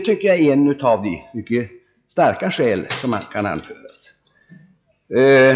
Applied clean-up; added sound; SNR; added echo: classical method log-MMSE.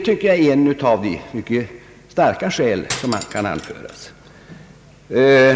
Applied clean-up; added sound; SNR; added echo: none; Cutlery, silverware; 13 dB; none.